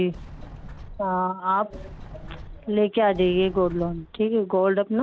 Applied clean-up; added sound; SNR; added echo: none; Sliding door; 15 dB; none.